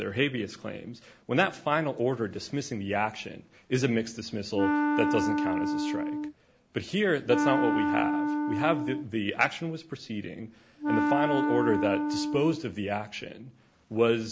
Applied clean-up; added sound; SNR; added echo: none; Wind instrument, woodwind instrument; -1 dB; none.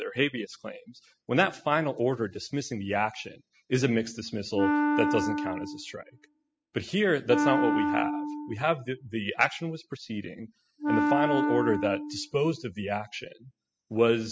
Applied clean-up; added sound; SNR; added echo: classical method spectral subtraction.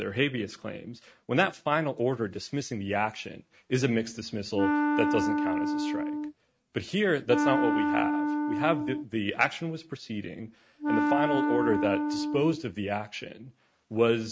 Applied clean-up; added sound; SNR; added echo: neural mask model RNNoise.